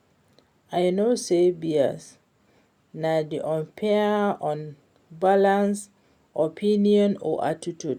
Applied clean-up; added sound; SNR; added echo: none; none; none; none.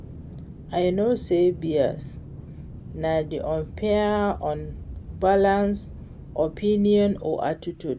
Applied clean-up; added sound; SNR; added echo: none; Aircraft; 14 dB; none.